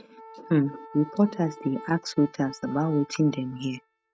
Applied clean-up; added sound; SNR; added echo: neural mask model RNNoise.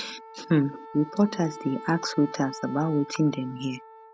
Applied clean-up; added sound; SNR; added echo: none; Wind instrument, woodwind instrument; 15 dB; none.